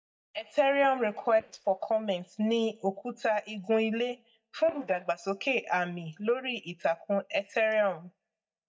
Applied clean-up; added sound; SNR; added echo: neural mask model DeepFilterNet 3.